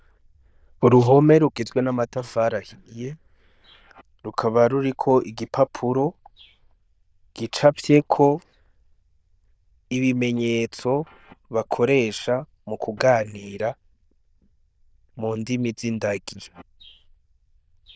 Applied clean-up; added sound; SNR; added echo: neural diffusion model UNIVERSE++.